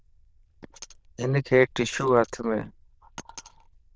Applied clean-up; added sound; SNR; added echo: neural diffusion model UNIVERSE++.